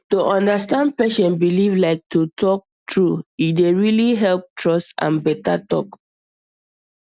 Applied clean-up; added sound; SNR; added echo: none; none; none; none.